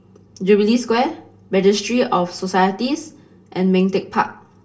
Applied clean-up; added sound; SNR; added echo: none; none; none; reverberation time 0.3 s.